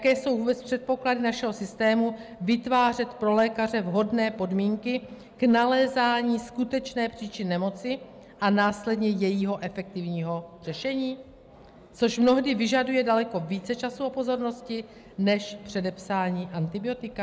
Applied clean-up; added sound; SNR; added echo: none; none; none; none.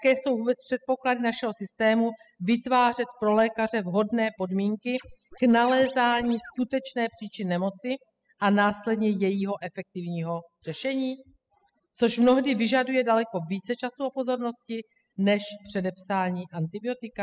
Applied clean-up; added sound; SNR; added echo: classical method spectral subtraction.